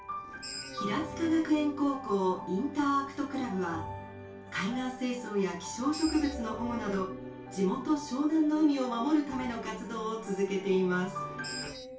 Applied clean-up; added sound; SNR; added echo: none; Screech; 17 dB; reverberation time 0.3 s.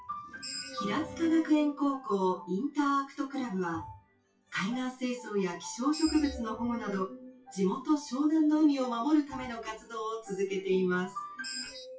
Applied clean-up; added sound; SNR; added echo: classical method WPE with log-MMSE.